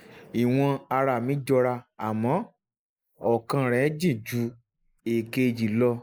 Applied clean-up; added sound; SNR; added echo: neural mask model Resemble Enhance denoiser.